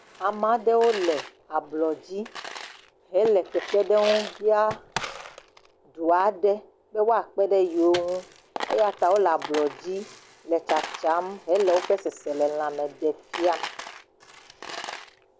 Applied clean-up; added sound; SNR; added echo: none; Microwave oven + Coin (dropping); 13 dB; none.